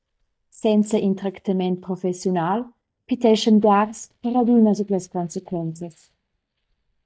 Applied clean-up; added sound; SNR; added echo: neural mask model DeepFilterNet 3.